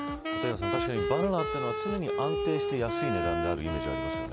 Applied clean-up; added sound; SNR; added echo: none; Wind instrument, woodwind instrument; -1 dB; none.